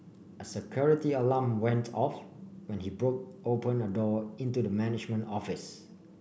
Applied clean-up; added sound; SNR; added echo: none; none; none; none.